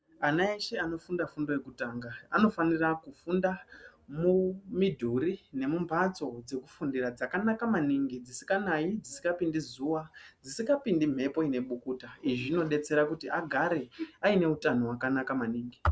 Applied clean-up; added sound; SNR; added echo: none; none; none; none.